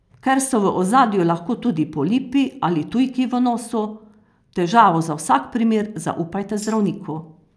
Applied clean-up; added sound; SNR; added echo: none; Tambourine; 17 dB; none.